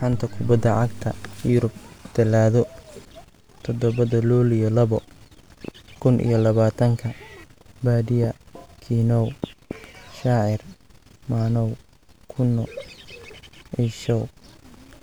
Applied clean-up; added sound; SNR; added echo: none; none; none; none.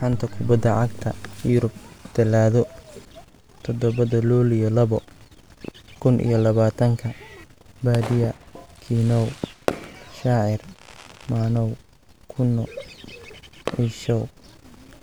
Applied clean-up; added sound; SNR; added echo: none; Fireworks; 19 dB; none.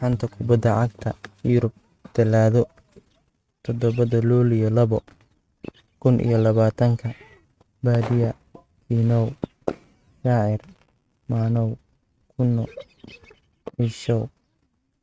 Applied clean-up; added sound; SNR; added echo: neural mask model RNNoise.